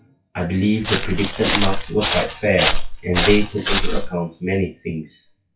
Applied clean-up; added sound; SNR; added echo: classical method WPE with log-MMSE.